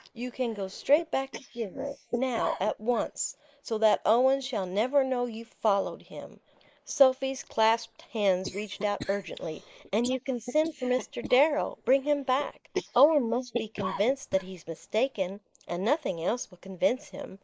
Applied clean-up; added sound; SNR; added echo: neural mask model Resemble Enhance denoiser.